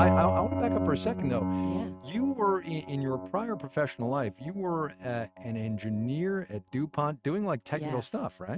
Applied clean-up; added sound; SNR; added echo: neural mask model RNNoise.